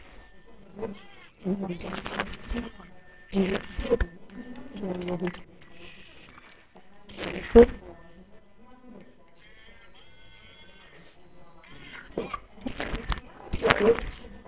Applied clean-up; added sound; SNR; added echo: neural separator model SepFormer WHAMR!.